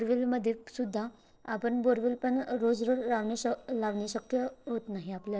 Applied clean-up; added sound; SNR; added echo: neural separator model SepFormer DNS4.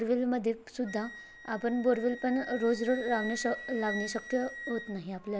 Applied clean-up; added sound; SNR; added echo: none; Wind instrument, woodwind instrument; 12 dB; none.